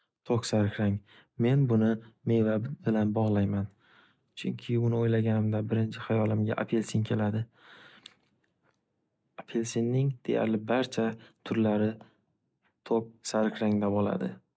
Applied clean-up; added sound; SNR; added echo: none; none; none; none.